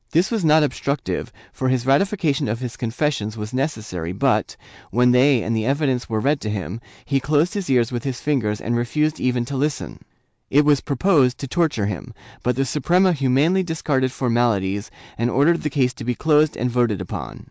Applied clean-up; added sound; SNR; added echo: none; none; none; none.